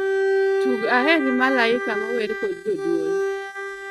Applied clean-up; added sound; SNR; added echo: neural mask model RNNoise.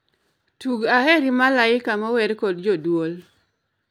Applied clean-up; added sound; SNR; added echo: none; none; none; none.